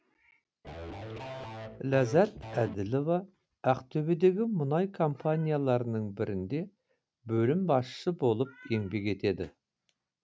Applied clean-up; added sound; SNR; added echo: none; Electric guitar / Bass guitar; 11 dB; none.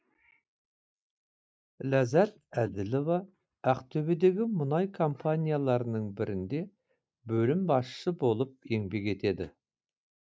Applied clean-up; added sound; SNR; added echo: neural mask model Resemble Enhance denoiser.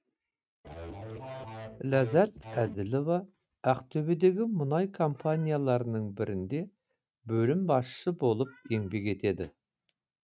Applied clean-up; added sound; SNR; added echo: neural mask model RNNoise.